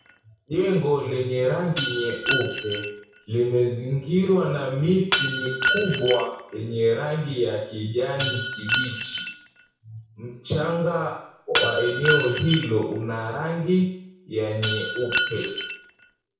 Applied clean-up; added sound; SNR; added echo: none; Shatter; 6 dB; reverberation time 0.6 s.